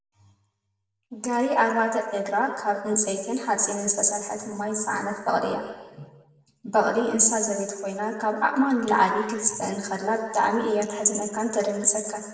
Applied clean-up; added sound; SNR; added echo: none; none; none; reverberation time 1.3 s.